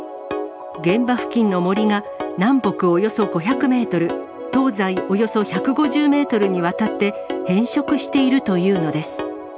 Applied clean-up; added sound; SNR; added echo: none; none; none; none.